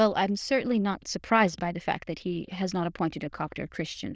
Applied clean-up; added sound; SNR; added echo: neural diffusion model UNIVERSE++.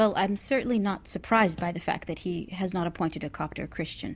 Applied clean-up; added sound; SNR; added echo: none; none; none; none.